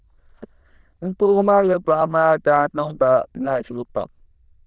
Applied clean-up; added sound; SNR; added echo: neural diffusion model UNIVERSE++.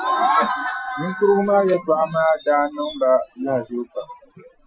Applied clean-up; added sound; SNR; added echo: classical method Wiener filter.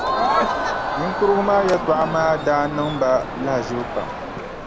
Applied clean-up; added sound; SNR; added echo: none; Crowd; 3 dB; none.